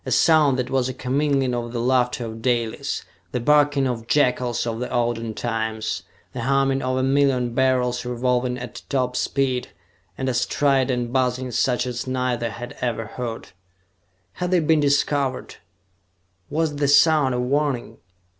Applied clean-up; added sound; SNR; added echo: none; none; none; none.